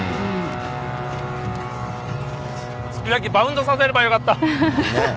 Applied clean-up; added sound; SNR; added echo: none; Guitar; 9 dB; none.